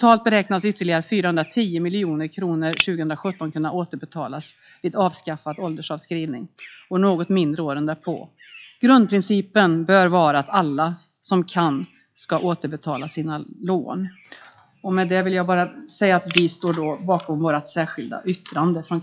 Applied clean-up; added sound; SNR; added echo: classical method log-MMSE.